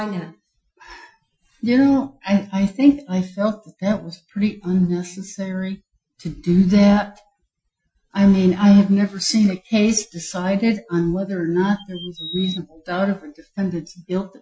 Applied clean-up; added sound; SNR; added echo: classical method Wiener filter.